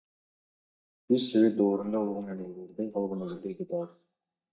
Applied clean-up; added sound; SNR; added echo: neural mask model DeepFilterNet 3.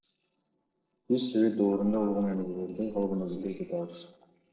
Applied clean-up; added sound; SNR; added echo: neural separator model SepFormer DNS4.